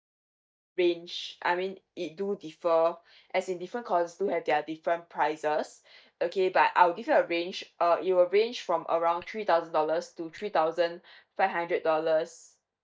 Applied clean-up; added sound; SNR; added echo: neural mask model DeepFilterNet 3.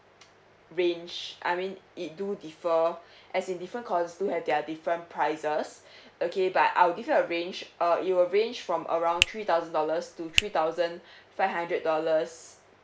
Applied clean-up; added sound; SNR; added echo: none; Finger snapping; 2 dB; none.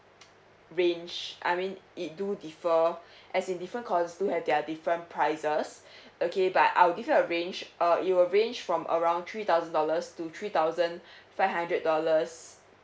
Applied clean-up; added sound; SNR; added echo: none; none; none; none.